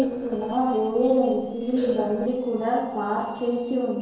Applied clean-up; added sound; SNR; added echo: neural separator model SepFormer DNS4.